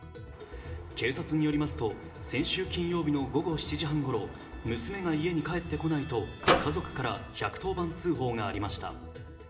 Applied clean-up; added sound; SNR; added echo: none; Microwave oven; -2 dB; reverberation time 0.9 s.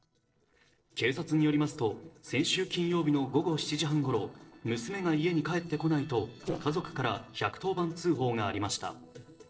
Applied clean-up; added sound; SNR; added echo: neural separator model SepFormer DNS4.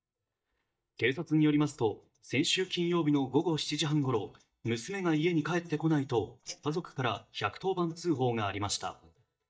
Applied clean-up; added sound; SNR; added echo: neural mask model DeepFilterNet 3.